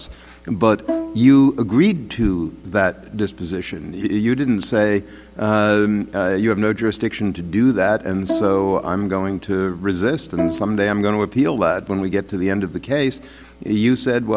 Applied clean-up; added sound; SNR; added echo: none; Bowed string instrument; 11 dB; none.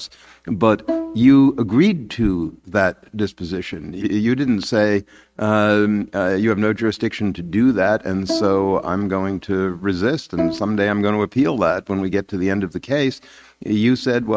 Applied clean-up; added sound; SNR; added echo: neural mask model RNNoise.